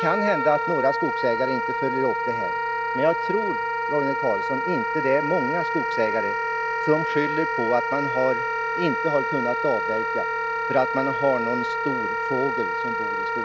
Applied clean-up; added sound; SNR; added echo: none; Wind instrument, woodwind instrument; -1 dB; none.